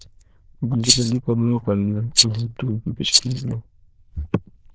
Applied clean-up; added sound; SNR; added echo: neural diffusion model UNIVERSE++.